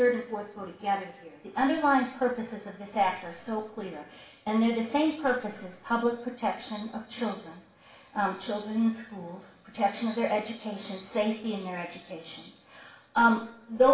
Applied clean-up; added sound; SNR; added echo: none; none; none; reverberation time 0.8 s.